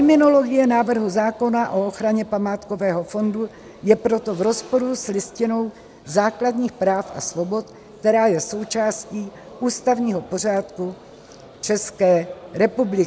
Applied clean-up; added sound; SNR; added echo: none; none; none; none.